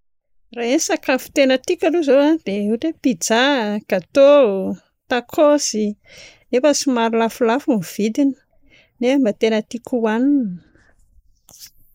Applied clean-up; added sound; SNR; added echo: neural mask model Resemble Enhance denoiser.